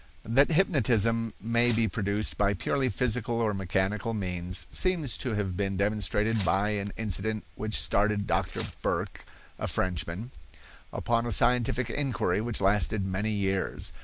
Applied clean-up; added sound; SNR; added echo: none; Tearing; 16 dB; none.